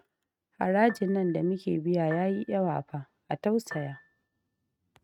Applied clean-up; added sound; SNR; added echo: neural mask model RNNoise.